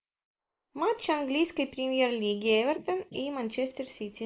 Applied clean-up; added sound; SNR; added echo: neural mask model Resemble Enhance denoiser.